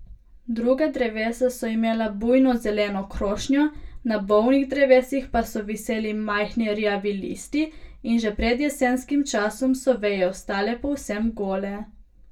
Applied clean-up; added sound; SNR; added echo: none; none; none; reverberation time 0.2 s.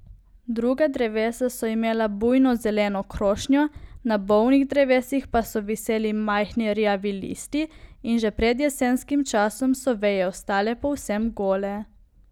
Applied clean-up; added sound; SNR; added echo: none; none; none; none.